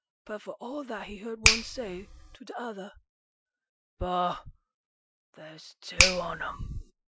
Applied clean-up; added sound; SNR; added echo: classical method Wiener filter.